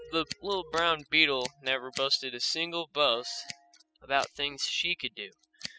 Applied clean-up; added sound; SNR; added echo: classical method spectral subtraction.